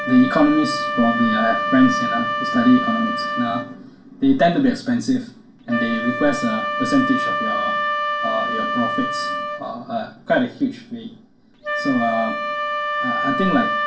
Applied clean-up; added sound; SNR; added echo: none; Wind instrument, woodwind instrument; 3 dB; reverberation time 0.3 s.